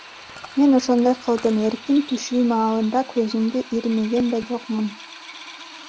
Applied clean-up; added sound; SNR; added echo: none; Coin (dropping) + Drill; 18 dB; none.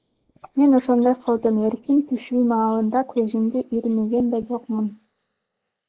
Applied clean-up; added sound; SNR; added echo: neural mask model Resemble Enhance denoiser.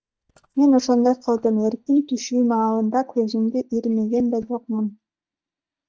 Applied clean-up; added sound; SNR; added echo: neural mask model DeepFilterNet 3.